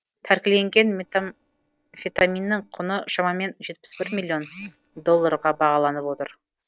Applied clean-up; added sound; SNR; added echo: neural separator model SepFormer DNS4.